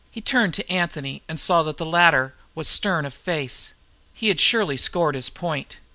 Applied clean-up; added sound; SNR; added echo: none; none; none; none.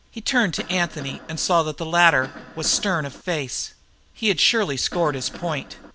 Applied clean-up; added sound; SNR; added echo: none; Cough; 17 dB; none.